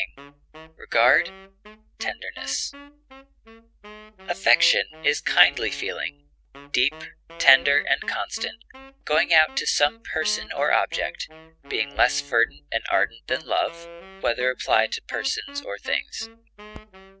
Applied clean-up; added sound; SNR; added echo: none; Wind instrument, woodwind instrument; 19 dB; none.